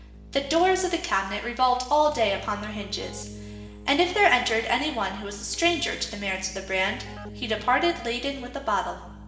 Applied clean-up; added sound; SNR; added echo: none; Keyboard (musical); 19 dB; reverberation time 1.1 s.